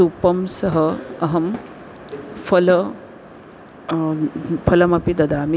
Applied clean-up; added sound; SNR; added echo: none; Thump, thud; 18 dB; none.